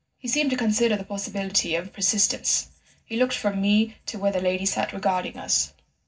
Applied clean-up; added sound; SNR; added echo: none; none; none; reverberation time 0.4 s.